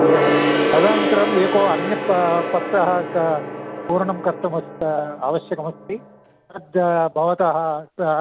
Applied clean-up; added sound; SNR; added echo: none; Gong; 2 dB; none.